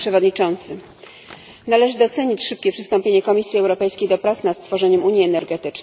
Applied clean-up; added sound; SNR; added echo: none; none; none; none.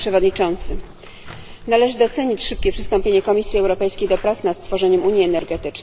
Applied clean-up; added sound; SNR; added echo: none; Bathtub (filling or washing); 10 dB; none.